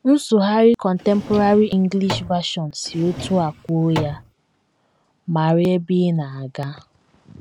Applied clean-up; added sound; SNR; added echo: none; Drawer open or close; 12 dB; none.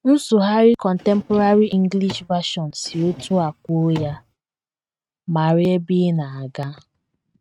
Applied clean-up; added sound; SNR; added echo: neural mask model RNNoise.